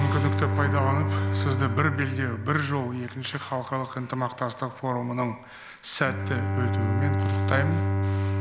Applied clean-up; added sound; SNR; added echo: none; Bowed string instrument; -1 dB; none.